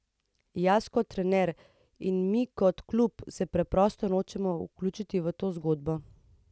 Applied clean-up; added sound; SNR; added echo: none; none; none; none.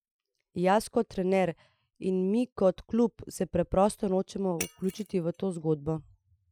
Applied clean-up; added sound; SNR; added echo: classical method Wiener filter.